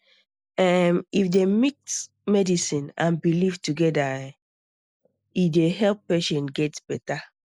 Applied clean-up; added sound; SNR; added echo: neural mask model Resemble Enhance denoiser.